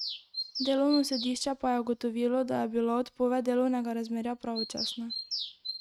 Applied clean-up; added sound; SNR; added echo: neural mask model RNNoise.